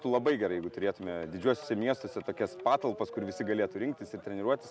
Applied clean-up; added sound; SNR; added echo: none; none; none; none.